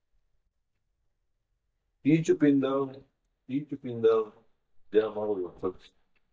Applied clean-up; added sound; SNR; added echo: neural mask model DeepFilterNet 3.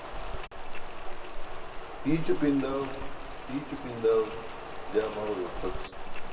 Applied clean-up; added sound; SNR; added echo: none; Rain; 0 dB; reverberation time 1.7 s.